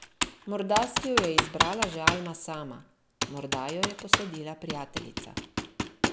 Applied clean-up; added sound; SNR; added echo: none; Computer keyboard; -3 dB; none.